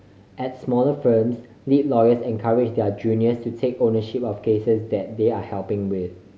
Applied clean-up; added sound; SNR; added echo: none; none; none; none.